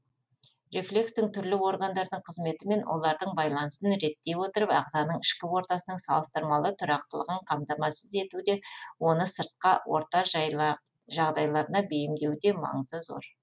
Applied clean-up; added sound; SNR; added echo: none; none; none; none.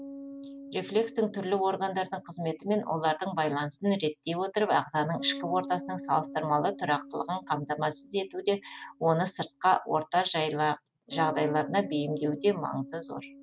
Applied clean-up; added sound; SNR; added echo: none; Bass guitar; 16 dB; none.